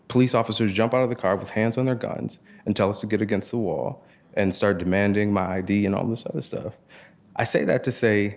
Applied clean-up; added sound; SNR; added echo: none; none; none; none.